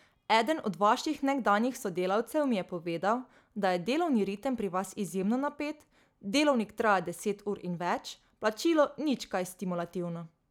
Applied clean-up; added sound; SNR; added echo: none; none; none; none.